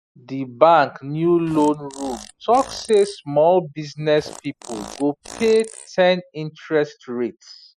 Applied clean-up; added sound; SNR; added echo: classical method spectral subtraction.